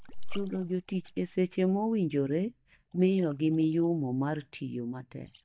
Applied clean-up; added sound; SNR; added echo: neural mask model DeepFilterNet 3.